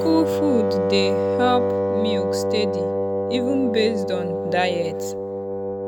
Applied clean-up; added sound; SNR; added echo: none; Wind instrument, woodwind instrument; -2 dB; none.